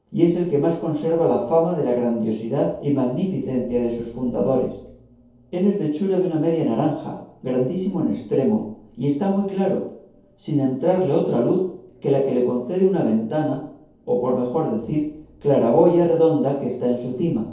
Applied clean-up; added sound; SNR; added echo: none; Cowbell; 17 dB; reverberation time 0.7 s.